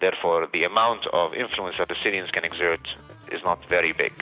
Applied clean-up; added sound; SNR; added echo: none; none; none; none.